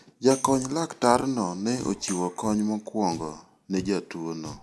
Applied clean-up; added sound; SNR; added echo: none; Tambourine + Drum; 18 dB; none.